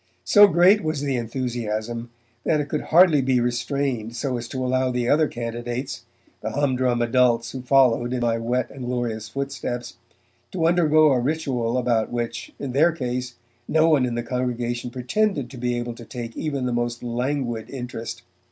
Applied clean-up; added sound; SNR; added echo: none; none; none; none.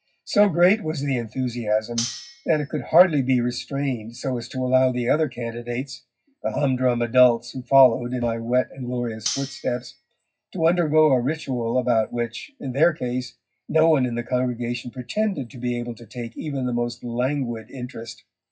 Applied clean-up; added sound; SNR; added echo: classical method WPE with log-MMSE.